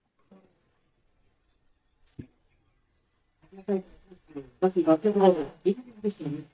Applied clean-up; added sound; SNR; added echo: neural mask model DeepFilterNet 3.